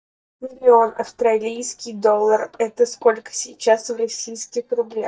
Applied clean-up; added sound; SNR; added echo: neural mask model DeepFilterNet 3.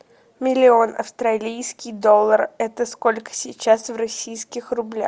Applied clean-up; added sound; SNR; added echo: none; none; none; none.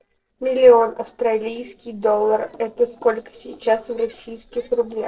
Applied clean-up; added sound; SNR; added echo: neural separator model SepFormer DNS4.